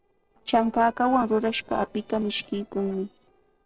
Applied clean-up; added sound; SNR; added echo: neural separator model SepFormer DNS4.